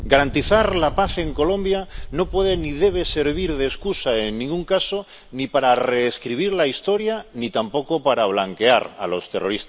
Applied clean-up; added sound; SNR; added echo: none; Engine; 13 dB; none.